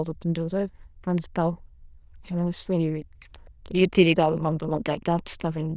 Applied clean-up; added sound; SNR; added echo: neural diffusion model UNIVERSE++.